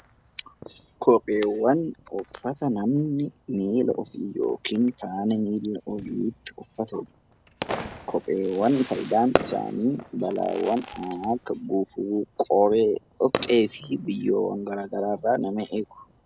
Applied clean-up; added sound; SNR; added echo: none; Fireworks; 13 dB; none.